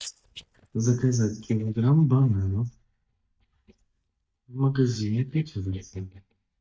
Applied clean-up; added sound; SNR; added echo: neural mask model DeepFilterNet 3.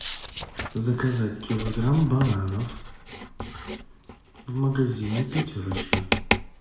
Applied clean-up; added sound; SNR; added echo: none; Writing; 5 dB; reverberation time 0.6 s.